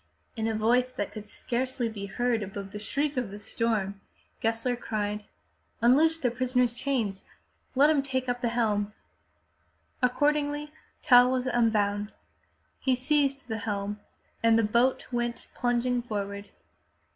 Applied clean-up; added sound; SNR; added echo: none; none; none; none.